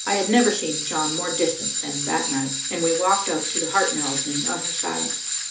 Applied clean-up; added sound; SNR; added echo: none; Tools; 1 dB; reverberation time 0.4 s.